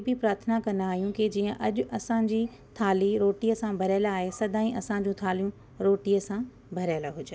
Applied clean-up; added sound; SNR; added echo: none; none; none; none.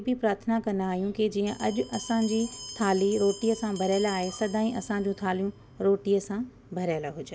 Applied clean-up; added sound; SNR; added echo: none; Bell; 18 dB; none.